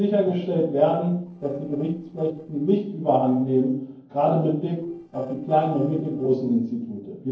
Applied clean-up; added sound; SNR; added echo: neural separator model SepFormer DNS4.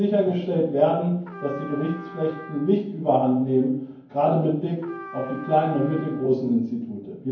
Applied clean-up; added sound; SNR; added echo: none; Trumpet; 18 dB; reverberation time 0.9 s.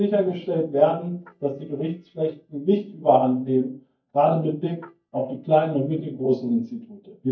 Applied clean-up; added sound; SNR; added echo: neural mask model DeepFilterNet 3.